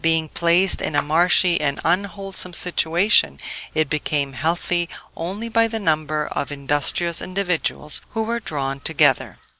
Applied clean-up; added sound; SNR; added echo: none; Clapping; 12 dB; none.